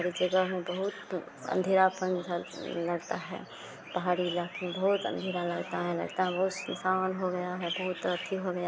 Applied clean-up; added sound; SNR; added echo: none; none; none; none.